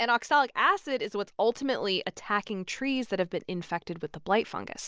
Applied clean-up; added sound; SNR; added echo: none; none; none; none.